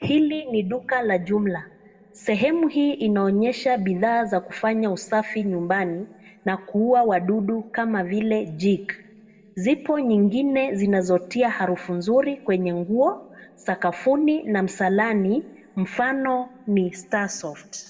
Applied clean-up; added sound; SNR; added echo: none; none; none; reverberation time 1.0 s.